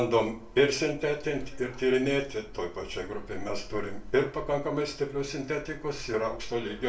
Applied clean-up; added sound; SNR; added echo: none; none; none; reverberation time 0.3 s.